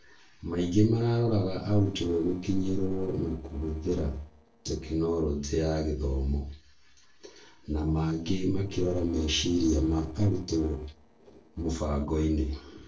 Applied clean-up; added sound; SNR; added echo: neural separator model SepFormer DNS4.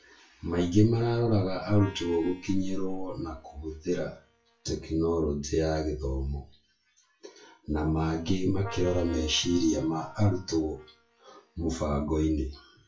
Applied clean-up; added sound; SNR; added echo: classical method WPE with log-MMSE.